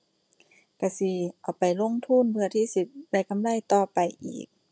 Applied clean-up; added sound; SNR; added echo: none; none; none; none.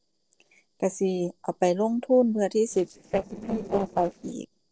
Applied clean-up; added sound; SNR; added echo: neural separator model SepFormer DNS4.